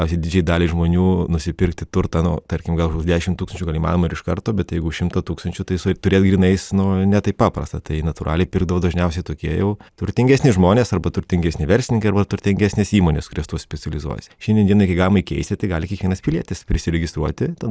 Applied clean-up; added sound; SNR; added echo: none; none; none; none.